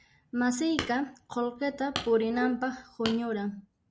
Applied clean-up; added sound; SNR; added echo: none; Hammer + Bowed string instrument; 10 dB; none.